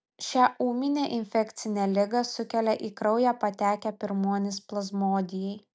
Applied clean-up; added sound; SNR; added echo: none; none; none; none.